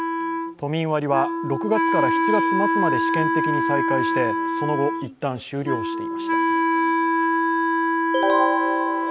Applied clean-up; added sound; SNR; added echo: none; Wind instrument, woodwind instrument; -4 dB; none.